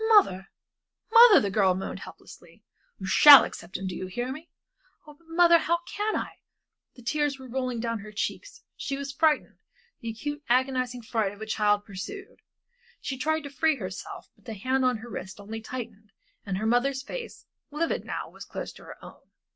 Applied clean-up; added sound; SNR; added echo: none; none; none; none.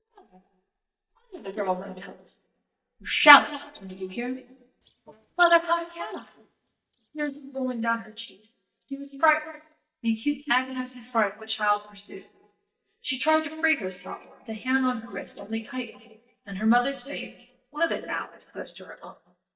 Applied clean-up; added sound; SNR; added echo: neural mask model DeepFilterNet 3.